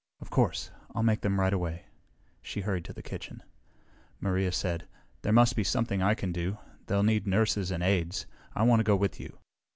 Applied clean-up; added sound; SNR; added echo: none; none; none; none.